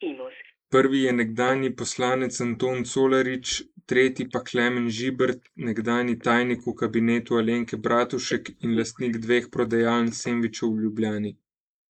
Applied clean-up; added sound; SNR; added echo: neural mask model Resemble Enhance denoiser.